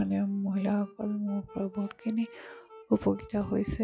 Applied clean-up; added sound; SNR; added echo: classical method log-MMSE.